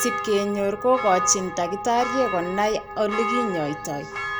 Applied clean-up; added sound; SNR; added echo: none; Church bell; 6 dB; none.